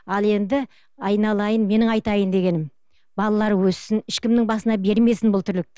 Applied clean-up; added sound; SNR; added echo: none; none; none; none.